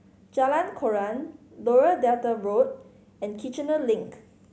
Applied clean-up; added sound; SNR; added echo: none; none; none; none.